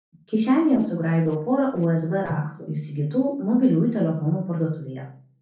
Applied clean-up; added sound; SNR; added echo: neural separator model SepFormer DNS4.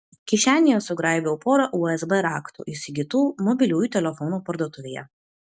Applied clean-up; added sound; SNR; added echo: none; none; none; none.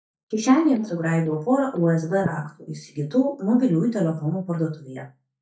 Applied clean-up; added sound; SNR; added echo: neural mask model DeepFilterNet 3.